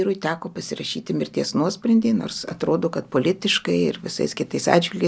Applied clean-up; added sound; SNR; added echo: none; none; none; none.